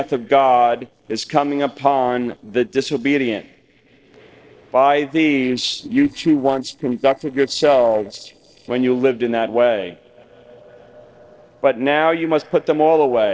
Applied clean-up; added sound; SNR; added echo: neural separator model SepFormer DNS4.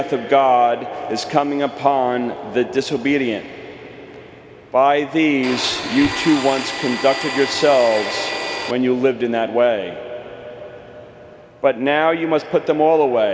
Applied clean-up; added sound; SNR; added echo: none; Domestic sounds, home sounds; 7 dB; none.